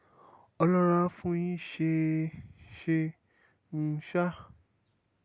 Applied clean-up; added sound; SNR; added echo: none; none; none; none.